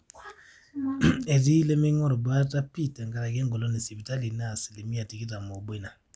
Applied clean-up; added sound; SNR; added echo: none; none; none; none.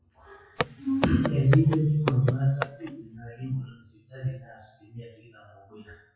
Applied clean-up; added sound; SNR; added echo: classical method WPE with log-MMSE.